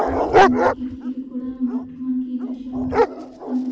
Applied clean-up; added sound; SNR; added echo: none; Dog; -4 dB; reverberation time 1.2 s.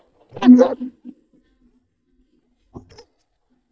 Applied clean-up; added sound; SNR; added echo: neural mask model DeepFilterNet 3.